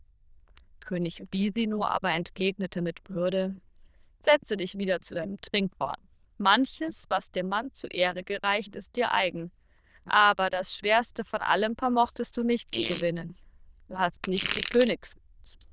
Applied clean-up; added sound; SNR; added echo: neural diffusion model UNIVERSE++.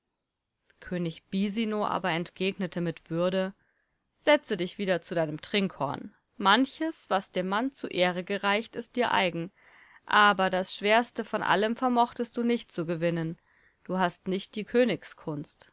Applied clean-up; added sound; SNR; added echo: none; none; none; none.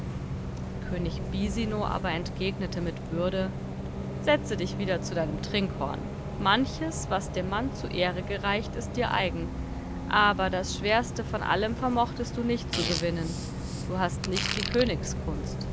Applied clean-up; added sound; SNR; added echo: none; Bus + Fart; 3 dB; none.